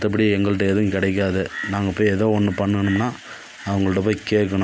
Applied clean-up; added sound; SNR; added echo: none; none; none; none.